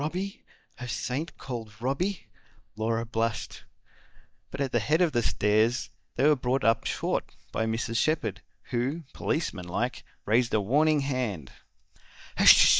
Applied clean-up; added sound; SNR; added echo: neural mask model DeepFilterNet 3.